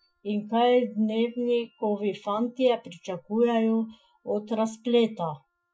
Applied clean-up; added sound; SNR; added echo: classical method Wiener filter.